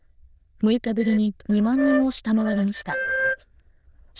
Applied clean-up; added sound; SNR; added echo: neural diffusion model UNIVERSE++.